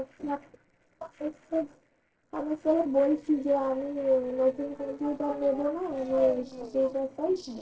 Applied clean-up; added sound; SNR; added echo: neural separator model SepFormer DNS4.